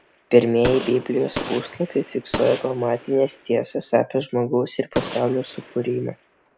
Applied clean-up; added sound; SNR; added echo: none; Gunshot, gunfire; 12 dB; none.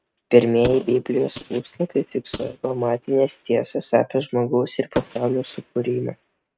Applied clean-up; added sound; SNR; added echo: neural mask model RNNoise.